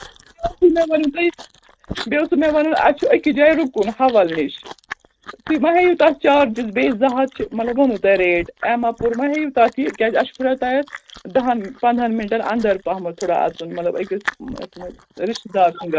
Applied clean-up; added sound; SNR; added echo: neural mask model RNNoise.